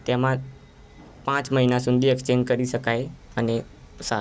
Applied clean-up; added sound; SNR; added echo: none; none; none; none.